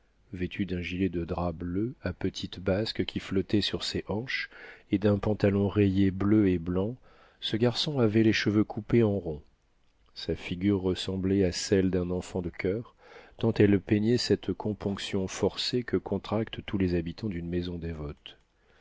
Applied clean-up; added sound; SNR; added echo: none; none; none; none.